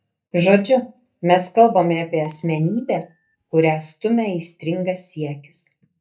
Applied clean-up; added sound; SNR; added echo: neural mask model DeepFilterNet 3.